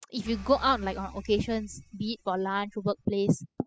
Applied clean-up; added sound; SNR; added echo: classical method spectral subtraction.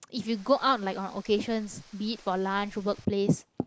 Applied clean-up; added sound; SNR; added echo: neural mask model Resemble Enhance denoiser.